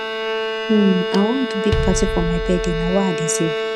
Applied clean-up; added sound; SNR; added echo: none; Bass drum + Bowed string instrument; 1 dB; none.